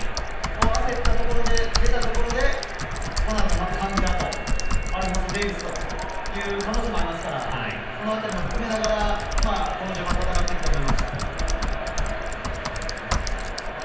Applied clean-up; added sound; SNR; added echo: none; Typing; -5 dB; reverberation time 0.9 s.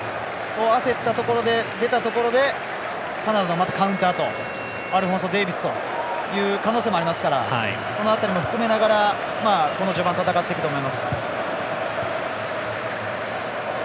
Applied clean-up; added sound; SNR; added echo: none; none; none; none.